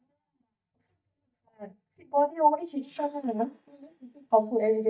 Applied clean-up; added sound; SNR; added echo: neural mask model DeepFilterNet 3.